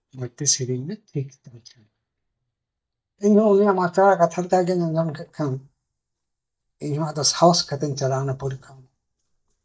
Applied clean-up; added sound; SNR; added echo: neural mask model DeepFilterNet 3.